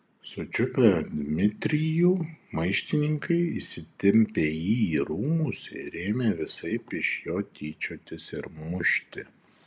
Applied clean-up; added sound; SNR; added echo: none; none; none; none.